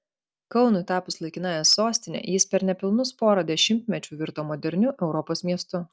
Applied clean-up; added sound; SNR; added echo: none; none; none; none.